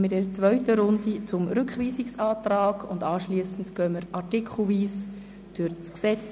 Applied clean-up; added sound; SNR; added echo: none; none; none; none.